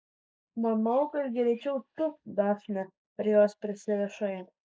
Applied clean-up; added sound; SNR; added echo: neural mask model Resemble Enhance denoiser.